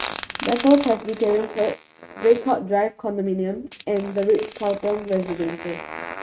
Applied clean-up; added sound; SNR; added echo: neural mask model RNNoise.